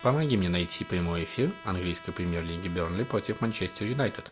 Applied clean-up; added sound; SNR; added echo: none; Trumpet; 18 dB; none.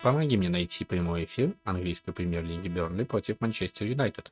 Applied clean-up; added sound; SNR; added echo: neural mask model RNNoise.